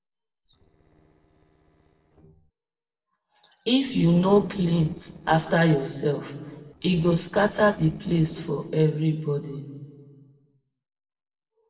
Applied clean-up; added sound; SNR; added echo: neural separator model SepFormer DNS4.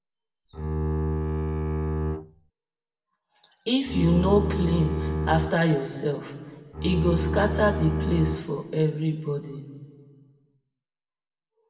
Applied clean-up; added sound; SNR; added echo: none; Bowed string instrument; 0 dB; reverberation time 1.6 s.